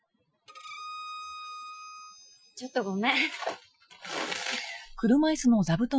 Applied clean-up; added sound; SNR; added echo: classical method Wiener filter.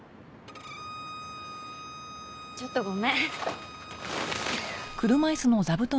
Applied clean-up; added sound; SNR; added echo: none; Bowed string instrument; 14 dB; none.